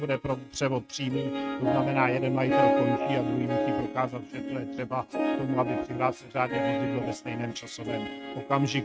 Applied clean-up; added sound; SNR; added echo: neural mask model RNNoise.